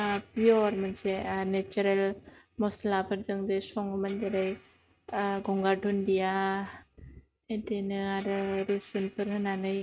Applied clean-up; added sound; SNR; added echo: neural mask model RNNoise.